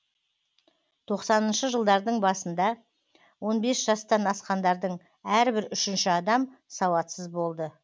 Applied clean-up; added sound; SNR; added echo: none; none; none; none.